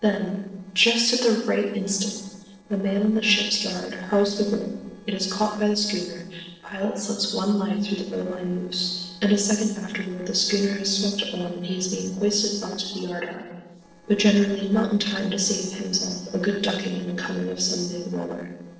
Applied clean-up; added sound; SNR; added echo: neural separator model SepFormer DNS4.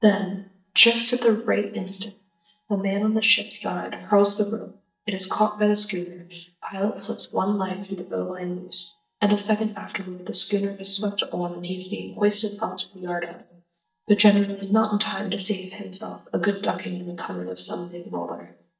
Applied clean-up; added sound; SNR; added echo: neural mask model DeepFilterNet 3.